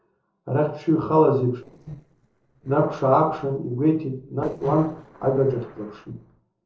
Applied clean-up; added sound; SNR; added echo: neural separator model SepFormer DNS4.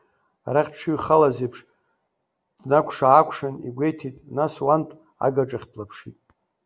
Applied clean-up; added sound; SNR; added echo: none; none; none; none.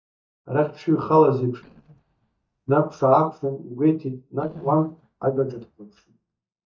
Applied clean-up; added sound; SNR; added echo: neural mask model DeepFilterNet 3.